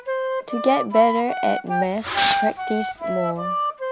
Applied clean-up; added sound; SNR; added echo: none; Wind instrument, woodwind instrument + Fireworks; 0 dB; none.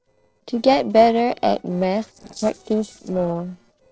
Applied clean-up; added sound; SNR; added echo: neural separator model SepFormer DNS4.